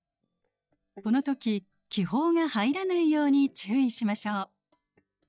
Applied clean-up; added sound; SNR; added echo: neural mask model DeepFilterNet 3.